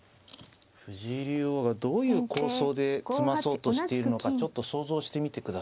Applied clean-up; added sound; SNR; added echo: none; none; none; none.